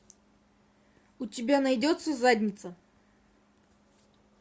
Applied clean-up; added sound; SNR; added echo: none; none; none; none.